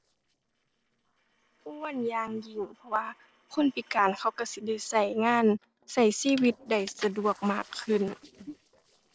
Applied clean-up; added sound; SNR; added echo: neural separator model SepFormer DNS4.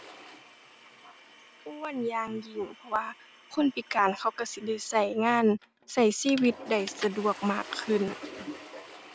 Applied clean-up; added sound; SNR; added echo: none; Toilet flush / Water; 16 dB; none.